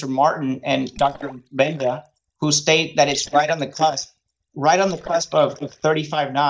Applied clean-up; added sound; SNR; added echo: neural mask model DeepFilterNet 3.